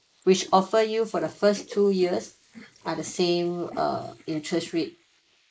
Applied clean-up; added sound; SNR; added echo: neural mask model Resemble Enhance denoiser.